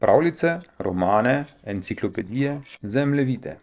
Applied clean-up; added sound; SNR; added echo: neural separator model SepFormer DNS4.